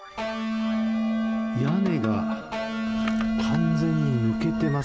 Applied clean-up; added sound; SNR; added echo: none; Electric guitar; -2 dB; none.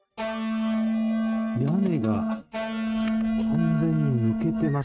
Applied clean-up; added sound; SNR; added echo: neural mask model RNNoise.